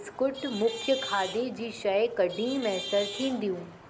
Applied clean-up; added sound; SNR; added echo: none; Traffic noise, roadway noise / Vehicle horn, car horn, honking; 11 dB; none.